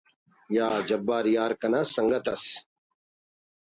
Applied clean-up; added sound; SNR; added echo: none; none; none; none.